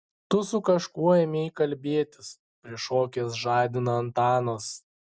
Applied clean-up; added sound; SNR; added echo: none; none; none; none.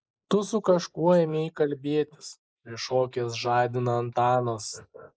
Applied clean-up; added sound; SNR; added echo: neural mask model Resemble Enhance denoiser.